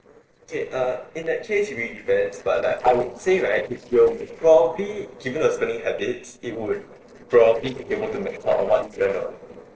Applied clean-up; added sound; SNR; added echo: neural separator model SepFormer DNS4.